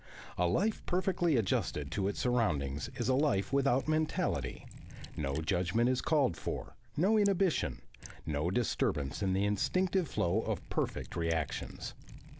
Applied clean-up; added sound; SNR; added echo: none; Liquid; 18 dB; none.